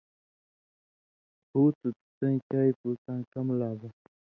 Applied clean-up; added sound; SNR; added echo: none; none; none; none.